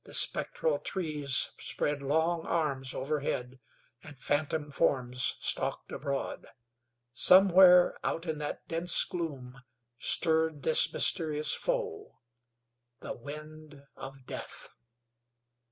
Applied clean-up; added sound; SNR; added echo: none; none; none; none.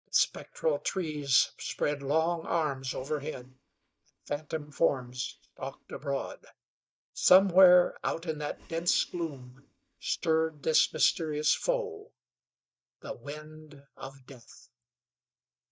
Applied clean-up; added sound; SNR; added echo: neural mask model DeepFilterNet 3.